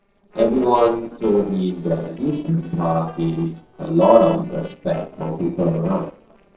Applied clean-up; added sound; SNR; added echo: neural separator model SepFormer DNS4.